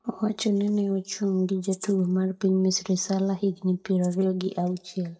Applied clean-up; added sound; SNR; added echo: neural mask model DeepFilterNet 3.